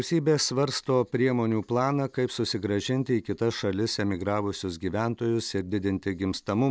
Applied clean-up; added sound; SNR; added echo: none; none; none; none.